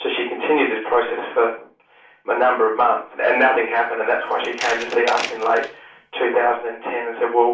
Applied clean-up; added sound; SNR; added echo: none; Tools; 13 dB; reverberation time 0.4 s.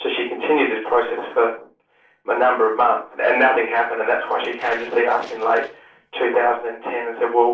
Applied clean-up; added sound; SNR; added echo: neural separator model SepFormer DNS4.